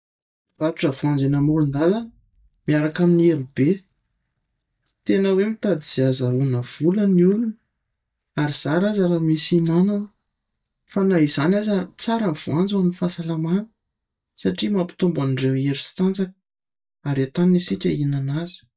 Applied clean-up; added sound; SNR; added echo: neural mask model DeepFilterNet 3.